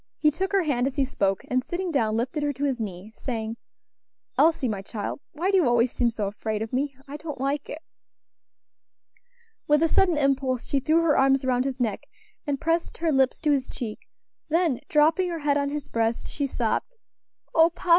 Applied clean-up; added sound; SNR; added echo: none; none; none; none.